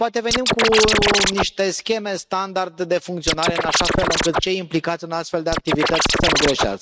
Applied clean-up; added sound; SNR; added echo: neural mask model RNNoise.